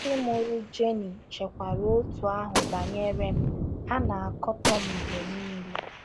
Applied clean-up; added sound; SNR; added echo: none; Gunshot, gunfire + Thunder; 2 dB; none.